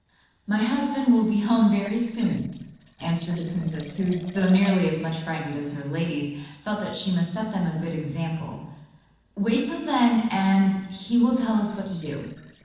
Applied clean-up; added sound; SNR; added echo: neural separator model SepFormer DNS4.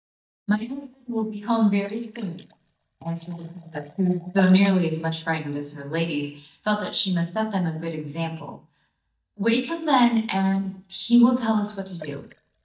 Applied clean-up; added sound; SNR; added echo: neural mask model DeepFilterNet 3.